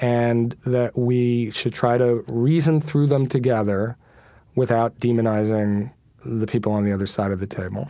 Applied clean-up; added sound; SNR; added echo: none; none; none; none.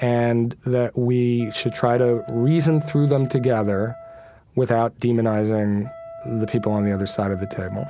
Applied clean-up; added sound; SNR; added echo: none; Wind instrument, woodwind instrument; 18 dB; none.